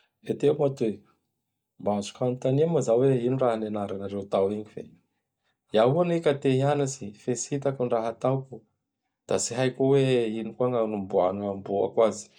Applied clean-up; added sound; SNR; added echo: none; none; none; none.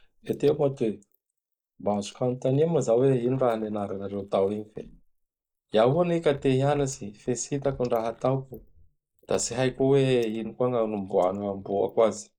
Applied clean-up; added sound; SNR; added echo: neural mask model Resemble Enhance denoiser.